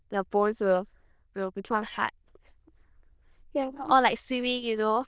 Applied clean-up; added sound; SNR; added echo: neural diffusion model UNIVERSE++.